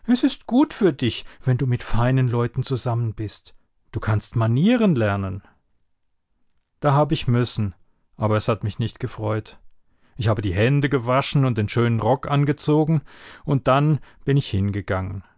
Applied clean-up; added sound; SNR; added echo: none; none; none; none.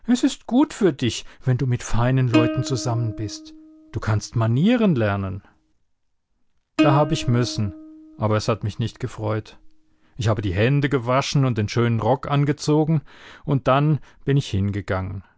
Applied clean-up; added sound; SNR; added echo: none; Plucked string instrument; 8 dB; none.